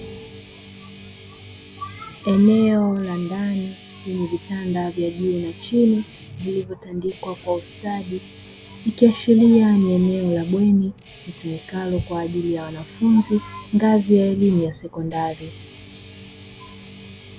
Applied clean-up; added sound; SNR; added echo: none; Guitar; 18 dB; none.